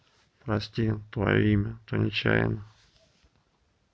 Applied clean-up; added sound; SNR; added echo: none; none; none; none.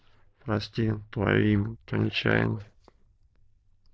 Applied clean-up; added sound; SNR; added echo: neural diffusion model UNIVERSE++.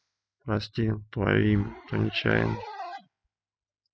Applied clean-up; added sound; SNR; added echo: classical method spectral subtraction.